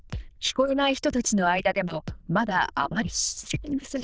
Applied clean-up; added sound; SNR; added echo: neural diffusion model UNIVERSE++.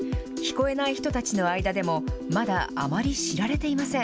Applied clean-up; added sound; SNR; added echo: none; none; none; none.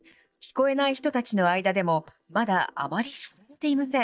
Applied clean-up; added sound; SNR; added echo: neural mask model DeepFilterNet 3.